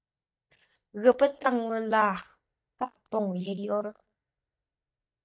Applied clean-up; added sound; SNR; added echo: neural mask model DeepFilterNet 3.